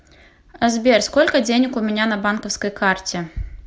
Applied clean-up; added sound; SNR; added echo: none; none; none; none.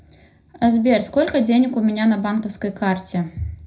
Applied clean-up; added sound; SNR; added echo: none; none; none; reverberation time 0.4 s.